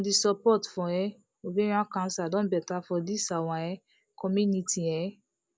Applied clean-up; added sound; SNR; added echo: none; none; none; none.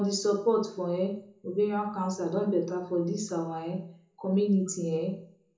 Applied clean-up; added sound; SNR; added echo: none; none; none; reverberation time 0.5 s.